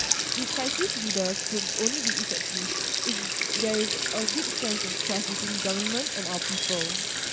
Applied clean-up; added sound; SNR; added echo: none; Sink (filling or washing); -5 dB; none.